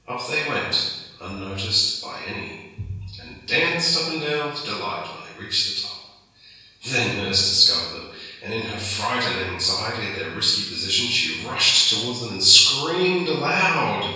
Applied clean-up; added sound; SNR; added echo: none; none; none; reverberation time 1.0 s.